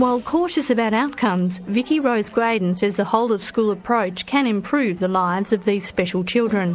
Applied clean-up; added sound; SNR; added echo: none; none; none; none.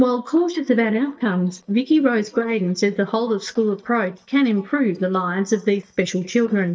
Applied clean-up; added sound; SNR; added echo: neural mask model DeepFilterNet 3.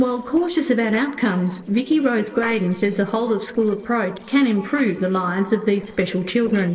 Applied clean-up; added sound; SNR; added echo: neural separator model SepFormer DNS4.